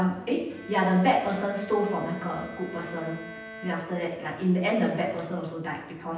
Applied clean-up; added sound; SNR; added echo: none; Bowed string instrument; 17 dB; reverberation time 0.9 s.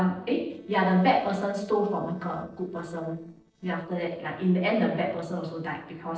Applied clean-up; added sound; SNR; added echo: neural separator model SepFormer DNS4.